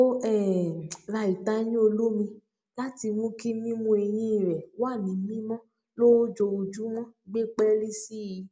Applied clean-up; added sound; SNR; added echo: none; none; none; none.